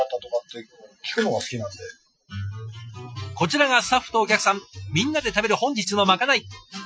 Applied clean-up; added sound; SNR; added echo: classical method Wiener filter.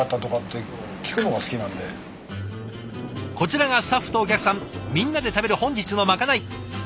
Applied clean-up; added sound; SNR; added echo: none; Thunder; 16 dB; none.